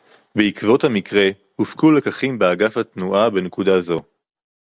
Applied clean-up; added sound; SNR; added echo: none; none; none; none.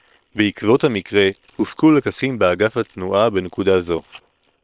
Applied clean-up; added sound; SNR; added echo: neural separator model SepFormer WHAM!.